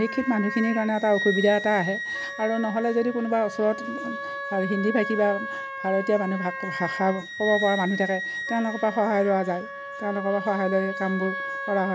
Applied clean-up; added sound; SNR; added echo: none; Wind instrument, woodwind instrument + Wind instrument, woodwind instrument; 7 dB; none.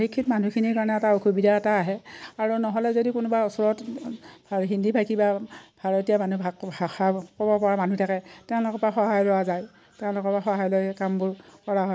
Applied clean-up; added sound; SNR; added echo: none; none; none; none.